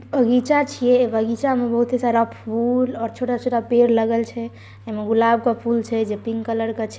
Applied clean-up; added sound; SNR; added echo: none; none; none; none.